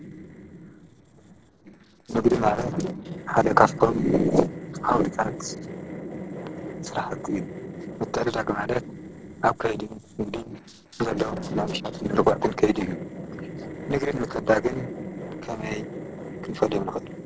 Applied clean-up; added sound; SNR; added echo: neural separator model SepFormer DNS4.